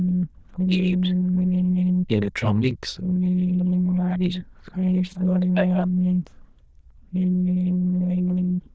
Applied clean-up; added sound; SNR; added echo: neural diffusion model UNIVERSE++.